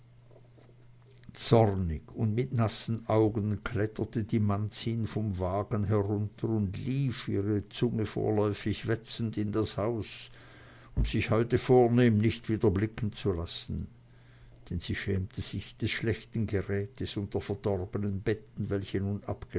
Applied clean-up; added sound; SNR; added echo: none; none; none; none.